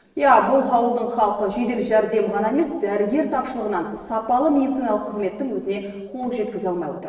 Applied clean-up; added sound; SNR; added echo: neural separator model SepFormer DNS4.